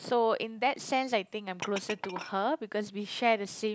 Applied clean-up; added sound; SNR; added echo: none; Glass; 15 dB; none.